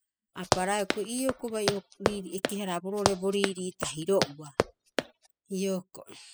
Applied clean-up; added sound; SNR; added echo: classical method spectral subtraction.